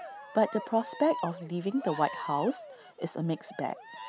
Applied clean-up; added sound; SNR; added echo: none; Cheering; 11 dB; none.